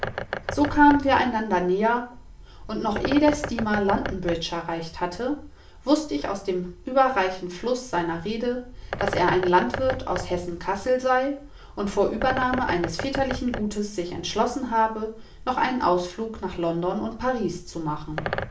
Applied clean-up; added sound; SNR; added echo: none; Bird; 11 dB; reverberation time 0.3 s.